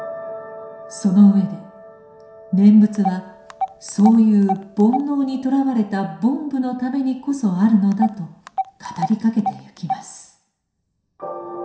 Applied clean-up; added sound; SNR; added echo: none; Telephone; 10 dB; reverberation time 0.7 s.